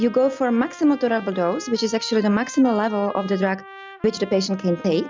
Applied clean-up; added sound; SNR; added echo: none; Trumpet; 19 dB; none.